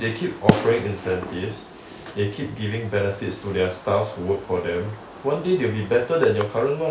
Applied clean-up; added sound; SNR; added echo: none; Fireworks; 7 dB; none.